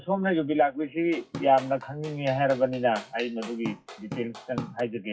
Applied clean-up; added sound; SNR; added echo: classical method WPE with log-MMSE.